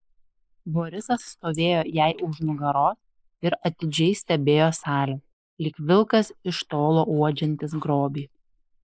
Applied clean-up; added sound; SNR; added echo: neural mask model Resemble Enhance denoiser.